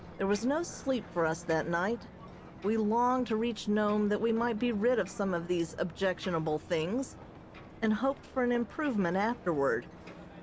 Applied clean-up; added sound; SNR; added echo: none; Ocean; 17 dB; none.